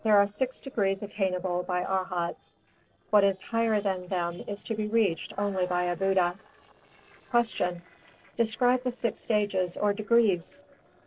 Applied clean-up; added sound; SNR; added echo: neural separator model SepFormer DNS4.